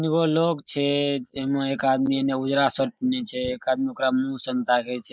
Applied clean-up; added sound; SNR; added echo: neural mask model Resemble Enhance denoiser.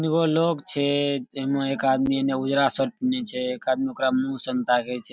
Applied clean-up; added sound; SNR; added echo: none; none; none; none.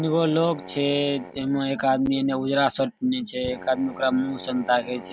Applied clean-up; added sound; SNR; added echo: none; Drill; 18 dB; none.